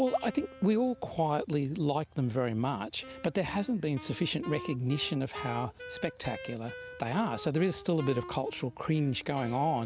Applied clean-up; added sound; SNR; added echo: none; Wind instrument, woodwind instrument; 16 dB; none.